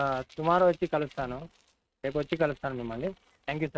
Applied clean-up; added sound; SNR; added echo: neural mask model RNNoise.